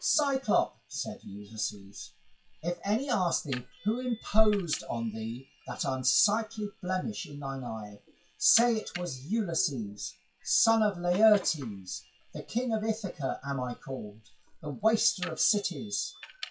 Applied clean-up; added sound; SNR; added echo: classical method WPE with log-MMSE.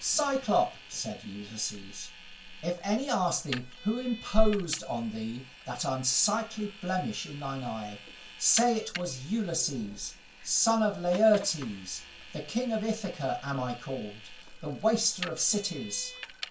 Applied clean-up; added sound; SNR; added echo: none; Vehicle; 17 dB; reverberation time 0.2 s.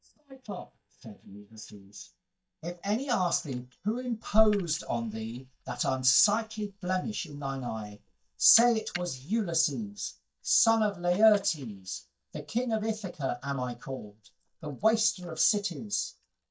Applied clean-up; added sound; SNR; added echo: neural mask model DeepFilterNet 3.